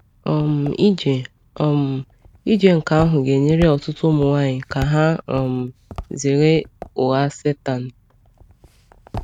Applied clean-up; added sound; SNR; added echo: none; Walk, footsteps; 18 dB; none.